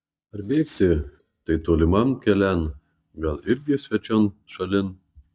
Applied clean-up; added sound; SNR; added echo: neural mask model DeepFilterNet 3.